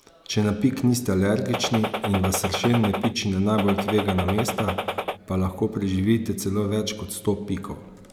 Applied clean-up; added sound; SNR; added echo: none; Gunshot, gunfire; 4 dB; none.